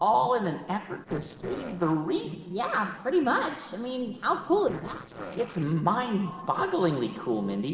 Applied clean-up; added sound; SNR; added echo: neural separator model SepFormer DNS4.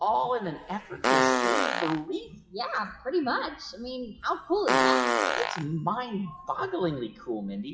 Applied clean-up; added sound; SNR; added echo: classical method WPE with log-MMSE.